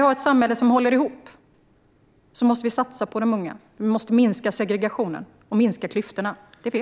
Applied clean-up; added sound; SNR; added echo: none; none; none; none.